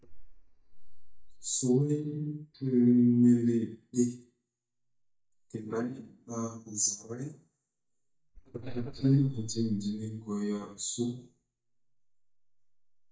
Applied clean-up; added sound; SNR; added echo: neural mask model DeepFilterNet 3.